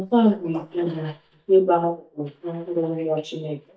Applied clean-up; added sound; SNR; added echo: neural mask model DeepFilterNet 3.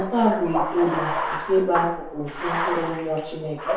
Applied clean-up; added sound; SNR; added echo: none; Bathtub (filling or washing); 4 dB; reverberation time 2.2 s.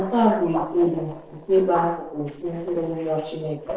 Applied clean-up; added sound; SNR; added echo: neural separator model SepFormer DNS4.